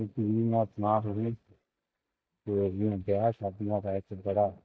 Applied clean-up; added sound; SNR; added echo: neural mask model DeepFilterNet 3.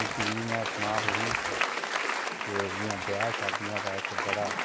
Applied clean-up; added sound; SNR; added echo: none; Applause; -4 dB; none.